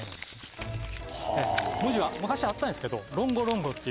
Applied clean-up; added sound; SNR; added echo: none; Crumpling, crinkling; 14 dB; none.